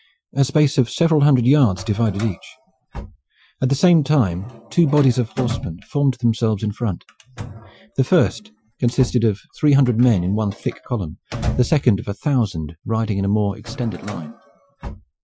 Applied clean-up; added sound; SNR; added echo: classical method Wiener filter.